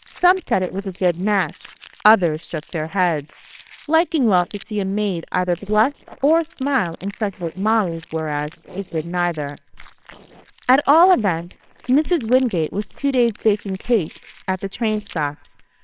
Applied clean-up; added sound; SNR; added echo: neural separator model SepFormer WHAMR!.